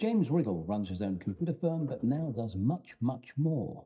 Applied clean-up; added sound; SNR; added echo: neural mask model DeepFilterNet 3.